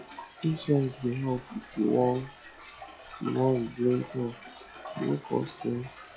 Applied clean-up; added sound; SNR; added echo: classical method log-MMSE.